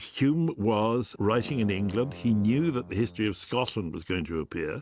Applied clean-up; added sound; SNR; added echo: none; Brass instrument; 19 dB; none.